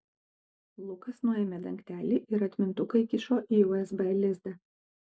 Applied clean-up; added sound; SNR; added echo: none; none; none; none.